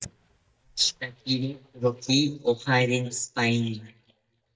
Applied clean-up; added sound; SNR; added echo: neural mask model DeepFilterNet 3.